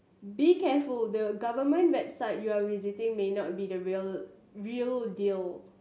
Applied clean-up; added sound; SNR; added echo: none; none; none; none.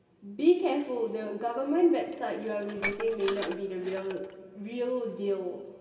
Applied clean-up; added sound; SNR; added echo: none; Dishes, pots, and pans; 12 dB; reverberation time 2.3 s.